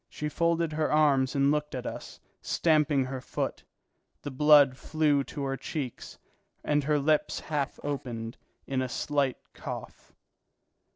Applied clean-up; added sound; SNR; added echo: neural separator model SepFormer DNS4.